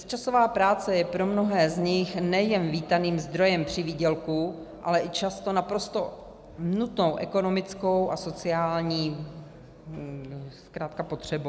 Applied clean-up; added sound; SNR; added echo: none; none; none; none.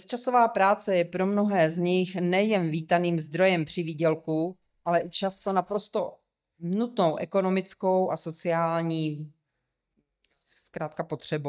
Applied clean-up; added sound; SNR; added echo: neural mask model DeepFilterNet 3.